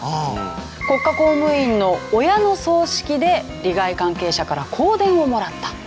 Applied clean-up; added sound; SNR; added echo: none; none; none; none.